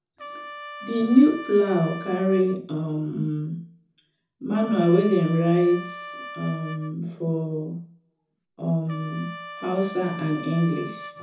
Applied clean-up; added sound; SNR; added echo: none; Trumpet; 15 dB; reverberation time 0.5 s.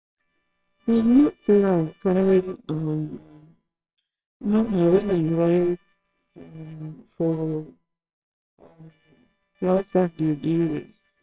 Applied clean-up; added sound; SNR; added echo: neural separator model SepFormer WHAMR!.